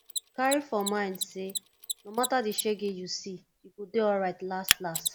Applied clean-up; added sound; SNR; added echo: none; Mechanisms; 5 dB; none.